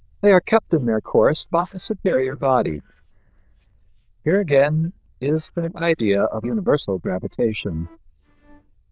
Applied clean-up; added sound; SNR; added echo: neural diffusion model UNIVERSE++.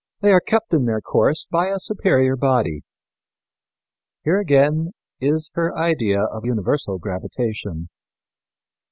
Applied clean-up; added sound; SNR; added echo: none; none; none; none.